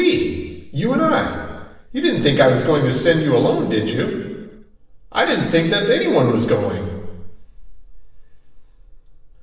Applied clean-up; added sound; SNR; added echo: none; none; none; reverberation time 1.1 s.